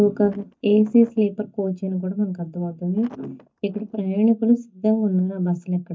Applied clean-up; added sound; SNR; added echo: neural mask model DeepFilterNet 3.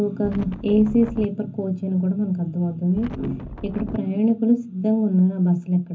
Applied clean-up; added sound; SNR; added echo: none; Wind; 12 dB; reverberation time 0.3 s.